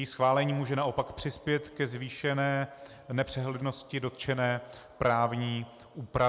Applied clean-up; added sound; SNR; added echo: none; none; none; none.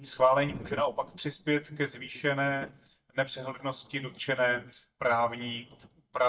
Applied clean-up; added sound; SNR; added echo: neural mask model DeepFilterNet 3.